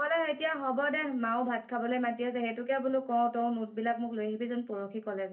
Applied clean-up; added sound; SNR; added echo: none; none; none; reverberation time 0.3 s.